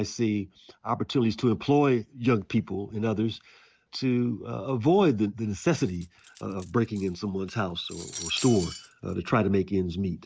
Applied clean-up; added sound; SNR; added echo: none; Cutlery, silverware; 16 dB; none.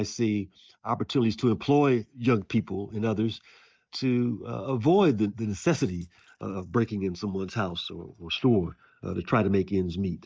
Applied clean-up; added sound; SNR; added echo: neural mask model DeepFilterNet 3.